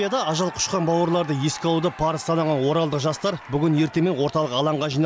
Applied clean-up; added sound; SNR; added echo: none; Cheering; 17 dB; none.